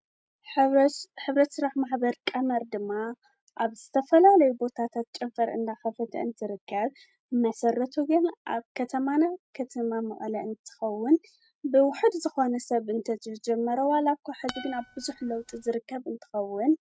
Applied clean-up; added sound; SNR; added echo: neural mask model RNNoise.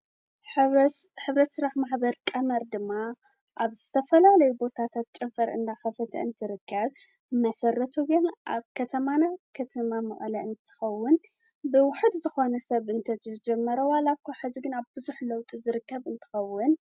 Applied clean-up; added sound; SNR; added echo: none; none; none; none.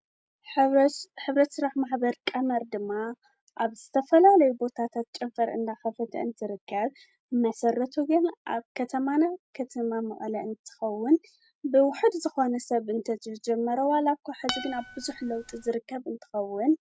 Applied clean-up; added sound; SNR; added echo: none; Acoustic guitar; 11 dB; none.